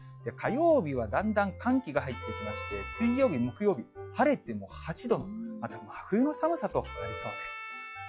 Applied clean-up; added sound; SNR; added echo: classical method log-MMSE.